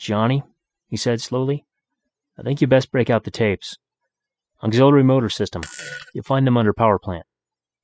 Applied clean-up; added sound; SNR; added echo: classical method spectral subtraction.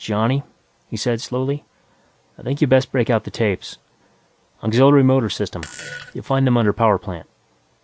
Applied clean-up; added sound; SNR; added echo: none; Fart; 15 dB; none.